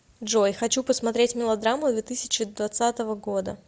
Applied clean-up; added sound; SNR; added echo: none; none; none; none.